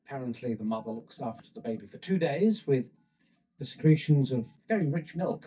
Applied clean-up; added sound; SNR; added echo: neural mask model DeepFilterNet 3.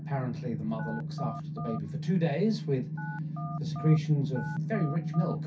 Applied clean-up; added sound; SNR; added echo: none; Telephone; 13 dB; reverberation time 0.3 s.